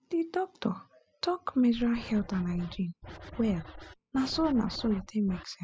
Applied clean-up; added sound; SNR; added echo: classical method spectral subtraction.